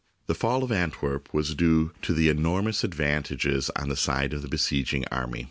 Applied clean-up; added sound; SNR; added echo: none; none; none; none.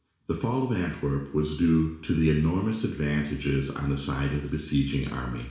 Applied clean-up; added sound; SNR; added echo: none; none; none; reverberation time 0.7 s.